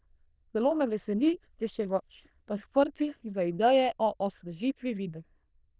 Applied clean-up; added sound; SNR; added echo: neural diffusion model UNIVERSE++.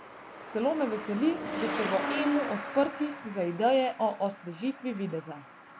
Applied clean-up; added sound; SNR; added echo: none; Truck; 8 dB; none.